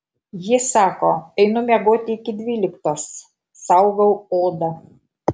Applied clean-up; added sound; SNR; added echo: none; none; none; none.